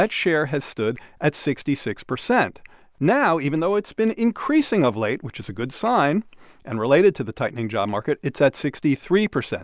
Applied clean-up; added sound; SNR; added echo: none; none; none; none.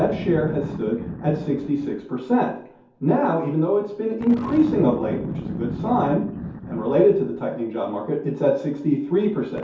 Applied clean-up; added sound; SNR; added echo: none; Boom; 11 dB; reverberation time 0.6 s.